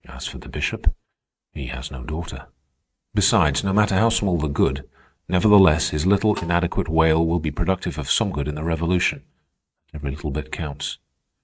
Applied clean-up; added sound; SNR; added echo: neural mask model RNNoise.